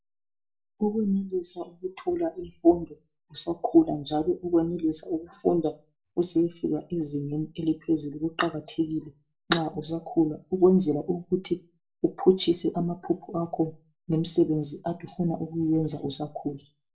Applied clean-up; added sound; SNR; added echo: none; none; none; reverberation time 0.2 s.